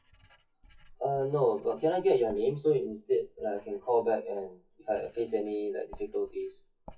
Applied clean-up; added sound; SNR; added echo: classical method WPE with log-MMSE.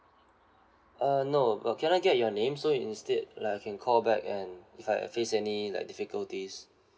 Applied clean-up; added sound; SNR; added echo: none; none; none; none.